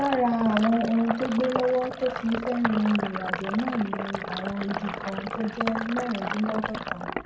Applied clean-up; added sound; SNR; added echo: none; Sink (filling or washing); 6 dB; reverberation time 0.5 s.